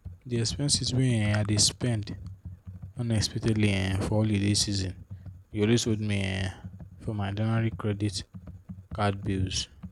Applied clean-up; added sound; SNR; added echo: none; Computer keyboard; 14 dB; none.